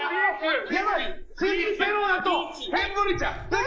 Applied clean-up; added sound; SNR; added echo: neural mask model Resemble Enhance denoiser.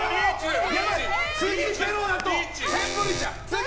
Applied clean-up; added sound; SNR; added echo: none; Crackle; 12 dB; none.